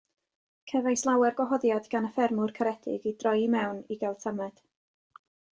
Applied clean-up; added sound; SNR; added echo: none; none; none; none.